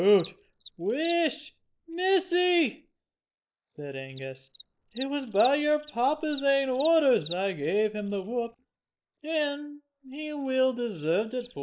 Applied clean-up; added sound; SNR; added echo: neural mask model Resemble Enhance denoiser.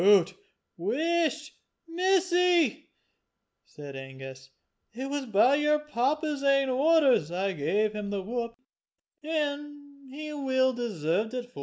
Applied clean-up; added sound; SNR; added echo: none; none; none; none.